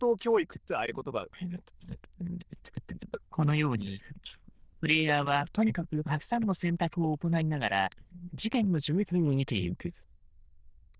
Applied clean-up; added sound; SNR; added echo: neural diffusion model UNIVERSE++.